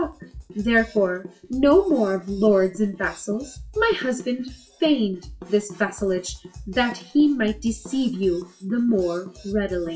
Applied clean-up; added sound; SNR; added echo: classical method WPE with log-MMSE.